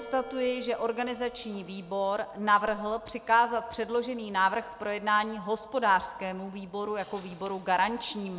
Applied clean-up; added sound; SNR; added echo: none; none; none; none.